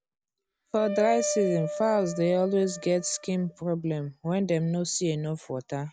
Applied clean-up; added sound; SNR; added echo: none; Wind instrument, woodwind instrument; 8 dB; none.